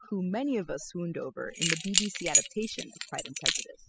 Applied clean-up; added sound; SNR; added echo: classical method spectral subtraction.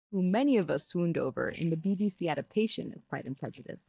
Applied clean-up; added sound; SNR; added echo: neural mask model DeepFilterNet 3.